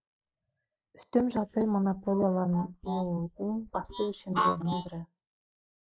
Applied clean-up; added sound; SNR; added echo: neural mask model Resemble Enhance denoiser.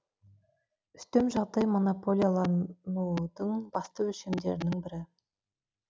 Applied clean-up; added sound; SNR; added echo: none; none; none; none.